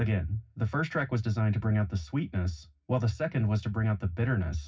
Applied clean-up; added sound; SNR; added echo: none; none; none; reverberation time 0.4 s.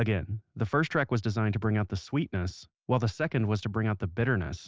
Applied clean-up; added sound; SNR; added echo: none; none; none; none.